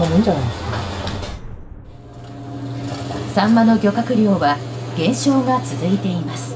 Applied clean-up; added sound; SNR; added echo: none; Boom; 17 dB; reverberation time 0.4 s.